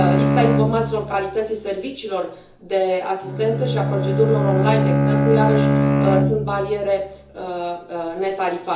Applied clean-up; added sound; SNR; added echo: none; Bowed string instrument; -1 dB; reverberation time 0.7 s.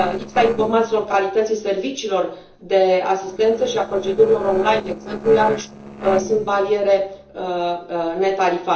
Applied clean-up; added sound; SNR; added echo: neural separator model SepFormer DNS4.